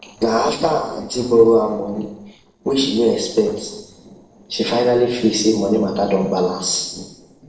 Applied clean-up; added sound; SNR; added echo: neural separator model SepFormer DNS4.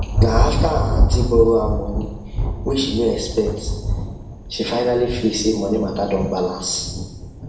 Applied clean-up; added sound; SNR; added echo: none; Thunder; 0 dB; reverberation time 0.8 s.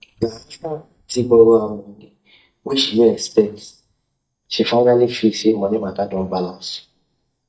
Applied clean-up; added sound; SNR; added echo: neural mask model DeepFilterNet 3.